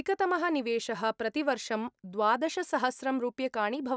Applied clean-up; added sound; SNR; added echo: none; none; none; none.